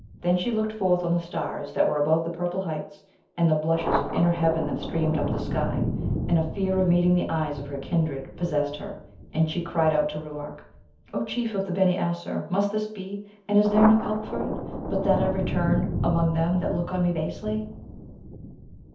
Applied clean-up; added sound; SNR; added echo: none; Thunder; 7 dB; reverberation time 0.5 s.